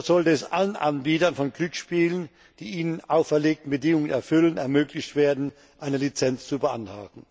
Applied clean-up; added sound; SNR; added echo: none; none; none; none.